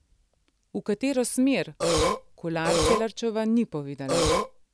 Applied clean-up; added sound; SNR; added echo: none; Burping, eructation; -4 dB; none.